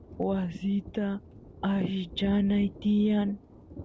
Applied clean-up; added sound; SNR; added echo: none; Thunder; 16 dB; none.